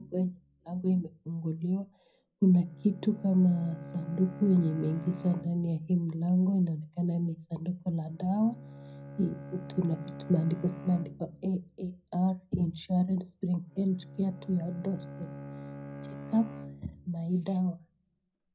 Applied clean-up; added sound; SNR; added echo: none; Bowed string instrument; 16 dB; reverberation time 0.3 s.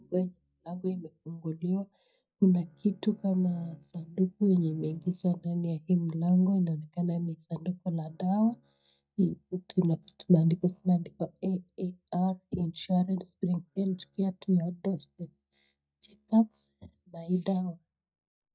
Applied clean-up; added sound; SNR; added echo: neural mask model DeepFilterNet 3.